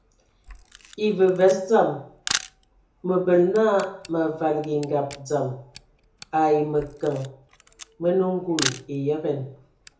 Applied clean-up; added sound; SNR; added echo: none; Camera; 14 dB; reverberation time 0.6 s.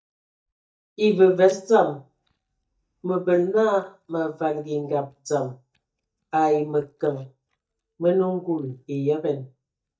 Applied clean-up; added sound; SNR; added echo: neural mask model DeepFilterNet 3.